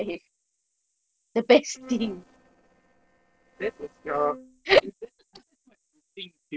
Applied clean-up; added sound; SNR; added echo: neural separator model SepFormer DNS4.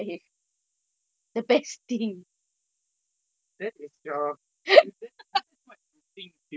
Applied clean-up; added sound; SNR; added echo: none; none; none; none.